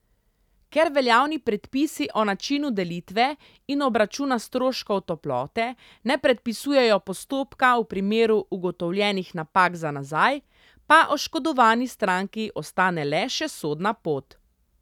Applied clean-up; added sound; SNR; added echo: none; none; none; none.